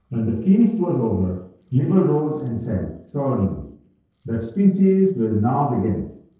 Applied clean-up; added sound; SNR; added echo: neural separator model SepFormer DNS4.